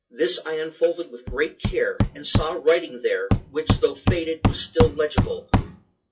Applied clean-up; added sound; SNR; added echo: classical method WPE with log-MMSE.